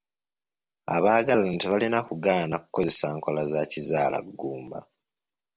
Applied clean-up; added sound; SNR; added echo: none; none; none; none.